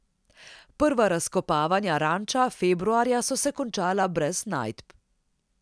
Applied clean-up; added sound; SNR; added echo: none; none; none; none.